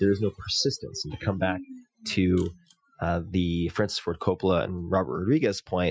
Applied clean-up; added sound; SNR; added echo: classical method Wiener filter.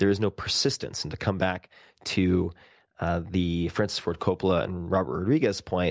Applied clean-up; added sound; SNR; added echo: none; none; none; none.